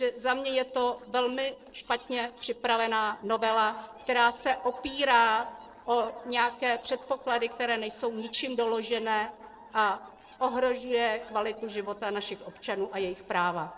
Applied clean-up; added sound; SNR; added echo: neural separator model SepFormer DNS4.